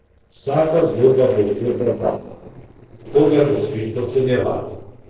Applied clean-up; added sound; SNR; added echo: neural separator model SepFormer DNS4.